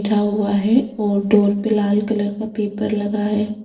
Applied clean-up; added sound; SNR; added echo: neural separator model SepFormer DNS4.